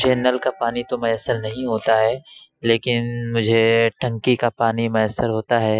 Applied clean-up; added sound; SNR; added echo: classical method Wiener filter.